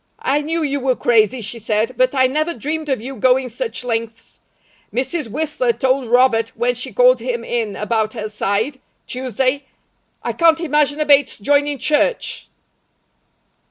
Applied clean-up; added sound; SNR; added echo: none; none; none; none.